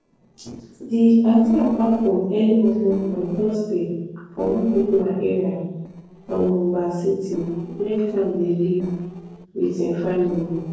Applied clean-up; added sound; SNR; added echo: neural separator model SepFormer DNS4.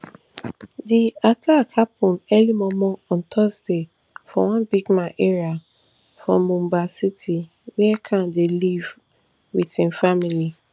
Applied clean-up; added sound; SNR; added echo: none; none; none; none.